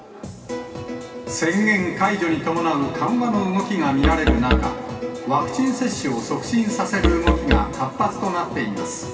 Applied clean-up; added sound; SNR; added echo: none; Musical instrument; 0 dB; reverberation time 2.3 s.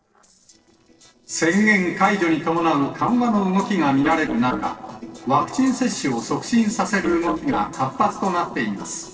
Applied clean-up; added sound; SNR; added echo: neural separator model SepFormer DNS4.